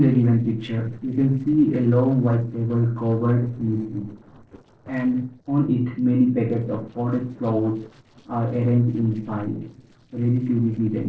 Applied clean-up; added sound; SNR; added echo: neural separator model SepFormer DNS4.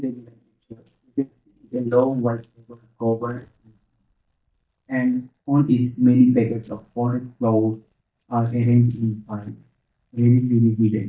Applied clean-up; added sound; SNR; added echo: neural mask model DeepFilterNet 3.